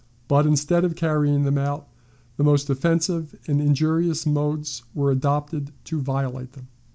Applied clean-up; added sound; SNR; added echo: none; none; none; none.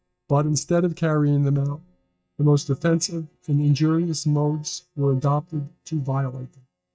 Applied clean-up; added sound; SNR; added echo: neural mask model DeepFilterNet 3.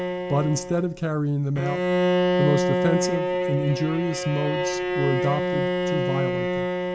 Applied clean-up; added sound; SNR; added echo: none; Bowed string instrument; -1 dB; none.